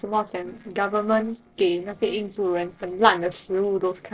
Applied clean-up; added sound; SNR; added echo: neural separator model SepFormer DNS4.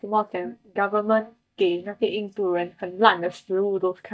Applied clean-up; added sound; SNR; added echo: neural mask model DeepFilterNet 3.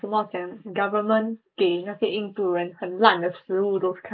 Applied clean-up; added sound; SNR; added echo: neural mask model Resemble Enhance denoiser.